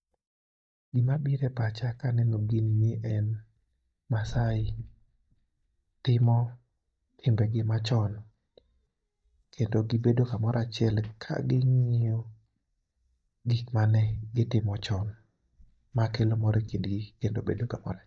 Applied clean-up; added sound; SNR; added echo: neural mask model DeepFilterNet 3.